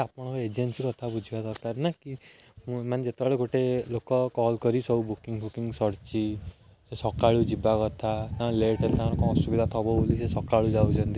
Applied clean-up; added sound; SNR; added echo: none; none; none; none.